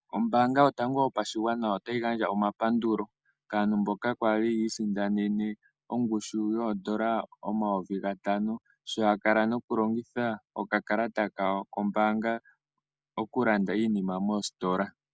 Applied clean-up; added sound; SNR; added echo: none; none; none; none.